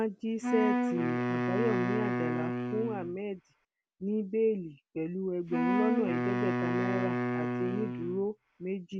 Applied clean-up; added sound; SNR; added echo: none; Wind instrument, woodwind instrument; -2 dB; none.